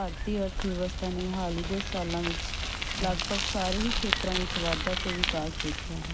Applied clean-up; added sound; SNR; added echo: none; Bicycle; -1 dB; none.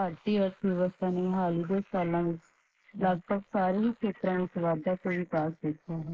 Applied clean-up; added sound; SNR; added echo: neural mask model Resemble Enhance denoiser.